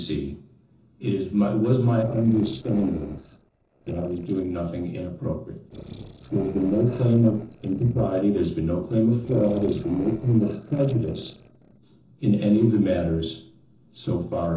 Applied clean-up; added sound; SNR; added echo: neural separator model SepFormer DNS4.